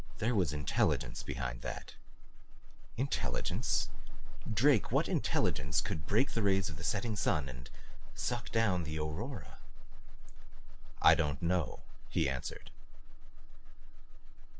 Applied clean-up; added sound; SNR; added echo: none; none; none; none.